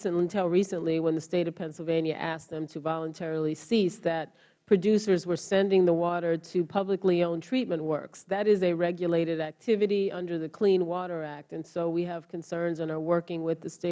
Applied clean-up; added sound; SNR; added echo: none; none; none; none.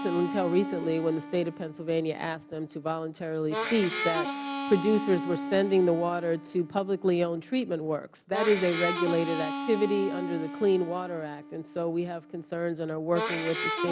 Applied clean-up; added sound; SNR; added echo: none; Harmonica; 7 dB; none.